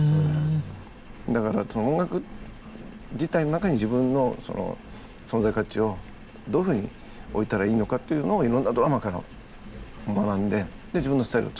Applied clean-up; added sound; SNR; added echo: none; Engine; 17 dB; none.